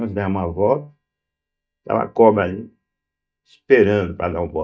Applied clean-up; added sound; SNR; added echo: neural mask model DeepFilterNet 3.